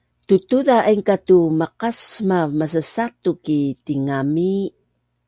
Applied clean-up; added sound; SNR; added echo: none; none; none; none.